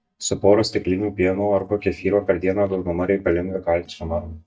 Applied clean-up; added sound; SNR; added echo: neural mask model DeepFilterNet 3.